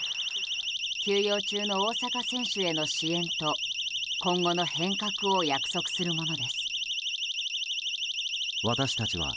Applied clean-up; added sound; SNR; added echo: none; Siren; -1 dB; none.